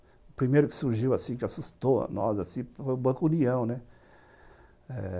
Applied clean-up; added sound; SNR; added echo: none; none; none; none.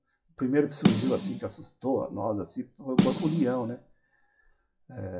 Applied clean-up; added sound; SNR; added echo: classical method WPE with log-MMSE.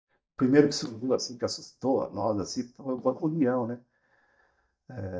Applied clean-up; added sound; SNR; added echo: neural mask model DeepFilterNet 3.